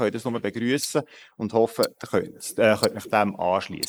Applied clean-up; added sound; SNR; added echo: neural mask model Resemble Enhance denoiser.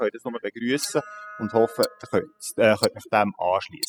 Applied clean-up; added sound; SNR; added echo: classical method spectral subtraction.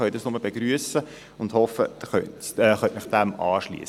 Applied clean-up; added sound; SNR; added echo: none; none; none; none.